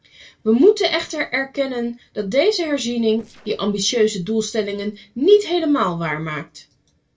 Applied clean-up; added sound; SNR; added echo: neural separator model SepFormer DNS4.